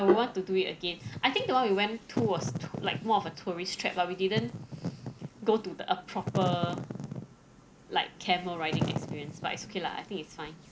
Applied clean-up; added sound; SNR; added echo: none; Wind / Fire + Hands; 5 dB; none.